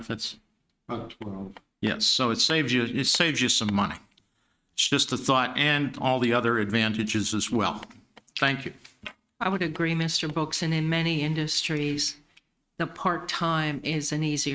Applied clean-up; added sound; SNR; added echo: neural mask model RNNoise.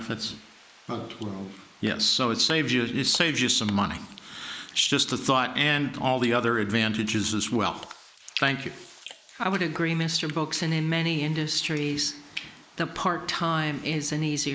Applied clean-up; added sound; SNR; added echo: neural mask model Resemble Enhance denoiser.